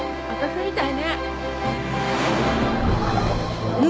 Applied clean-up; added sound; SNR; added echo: none; none; none; none.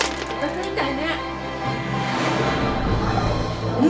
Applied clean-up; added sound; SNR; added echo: none; Coin (dropping); 15 dB; reverberation time 0.4 s.